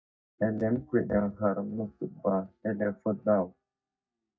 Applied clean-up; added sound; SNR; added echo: neural mask model DeepFilterNet 3.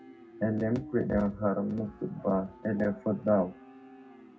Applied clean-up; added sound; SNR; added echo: none; Livestock, farm animals, working animals; 20 dB; reverberation time 0.4 s.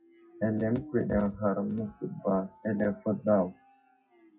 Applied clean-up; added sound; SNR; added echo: classical method WPE with log-MMSE.